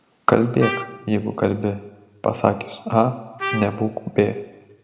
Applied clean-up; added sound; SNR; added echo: none; Trumpet; 10 dB; reverberation time 1.2 s.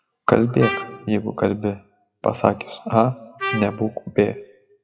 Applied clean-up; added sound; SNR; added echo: classical method WPE with log-MMSE.